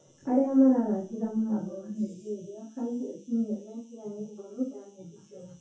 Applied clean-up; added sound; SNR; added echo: classical method WPE with log-MMSE.